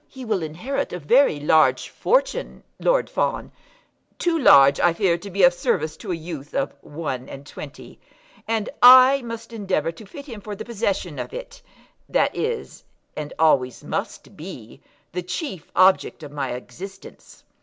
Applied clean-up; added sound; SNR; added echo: none; none; none; none.